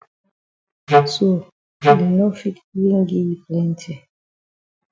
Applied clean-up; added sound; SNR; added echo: classical method Wiener filter.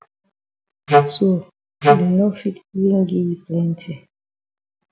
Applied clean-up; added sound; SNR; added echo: none; Wind instrument, woodwind instrument; -5 dB; none.